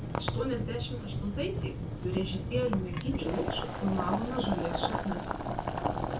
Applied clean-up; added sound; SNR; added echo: none; Boiling; -1 dB; reverberation time 0.2 s.